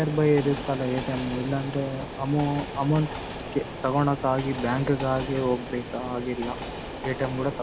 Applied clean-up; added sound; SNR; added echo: none; Train; 8 dB; none.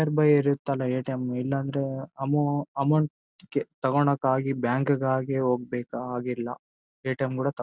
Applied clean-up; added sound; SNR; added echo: none; none; none; none.